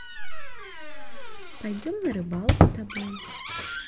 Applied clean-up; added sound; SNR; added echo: none; Squeak; -2 dB; reverberation time 0.8 s.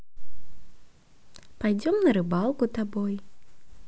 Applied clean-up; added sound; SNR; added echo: none; none; none; none.